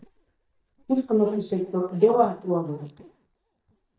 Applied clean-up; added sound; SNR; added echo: neural mask model DeepFilterNet 3.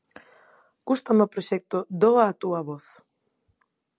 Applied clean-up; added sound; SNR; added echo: none; none; none; none.